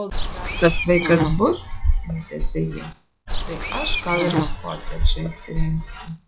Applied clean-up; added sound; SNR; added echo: classical method log-MMSE.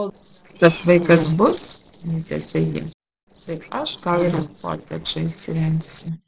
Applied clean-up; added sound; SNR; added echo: neural separator model SepFormer DNS4.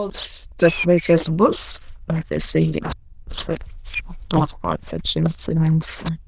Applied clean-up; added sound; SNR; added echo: neural diffusion model UNIVERSE++.